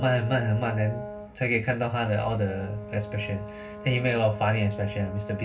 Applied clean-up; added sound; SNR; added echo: none; Brass instrument; 13 dB; reverberation time 0.4 s.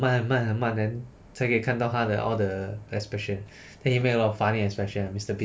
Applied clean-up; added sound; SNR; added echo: none; none; none; none.